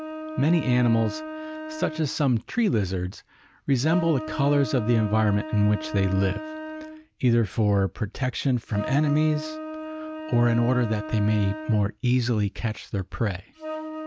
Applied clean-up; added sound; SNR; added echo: none; Wind instrument, woodwind instrument; 11 dB; none.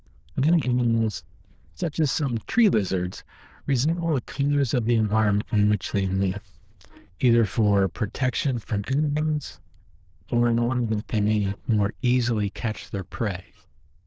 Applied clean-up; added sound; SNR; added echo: neural diffusion model UNIVERSE++.